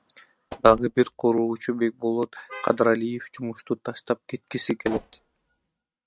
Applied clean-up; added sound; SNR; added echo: neural mask model RNNoise.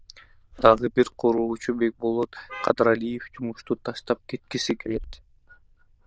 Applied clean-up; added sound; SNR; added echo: neural diffusion model UNIVERSE++.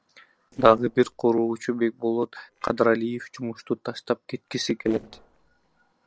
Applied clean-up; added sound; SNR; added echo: neural separator model SepFormer DNS4.